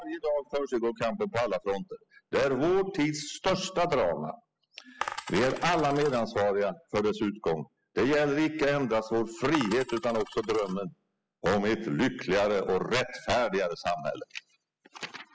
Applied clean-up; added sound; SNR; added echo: classical method spectral subtraction.